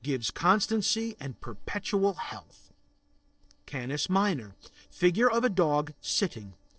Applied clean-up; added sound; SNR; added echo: neural separator model SepFormer DNS4.